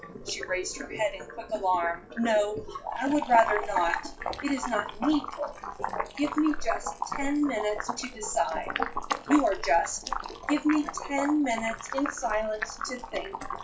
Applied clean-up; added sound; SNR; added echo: classical method WPE with log-MMSE.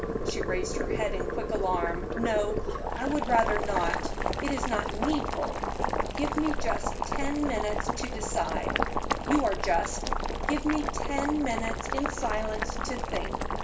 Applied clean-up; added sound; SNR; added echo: none; Boiling; -1 dB; reverberation time 1.1 s.